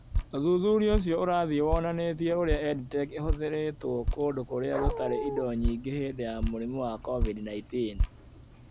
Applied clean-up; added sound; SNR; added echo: none; Drip + Dog; 4 dB; none.